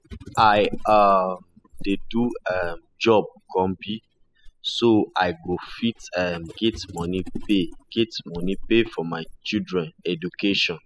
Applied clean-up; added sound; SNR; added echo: classical method spectral subtraction.